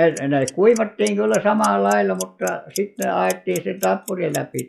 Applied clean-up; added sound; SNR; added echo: classical method log-MMSE.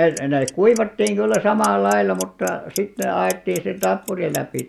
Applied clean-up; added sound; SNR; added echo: none; Clock; 17 dB; none.